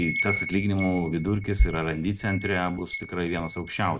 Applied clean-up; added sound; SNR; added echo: none; Wind chime; 2 dB; none.